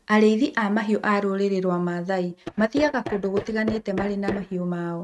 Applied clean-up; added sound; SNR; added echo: neural mask model RNNoise.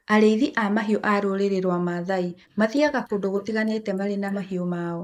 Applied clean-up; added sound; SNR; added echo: neural mask model Resemble Enhance denoiser.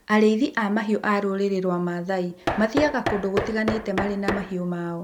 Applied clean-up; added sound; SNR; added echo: none; Knock; 8 dB; none.